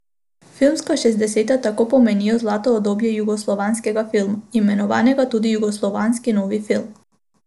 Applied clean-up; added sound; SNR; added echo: none; none; none; none.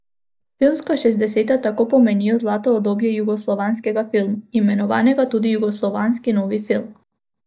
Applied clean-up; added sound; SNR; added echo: neural mask model DeepFilterNet 3.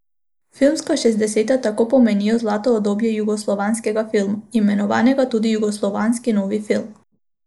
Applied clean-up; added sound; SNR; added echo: neural mask model Resemble Enhance denoiser.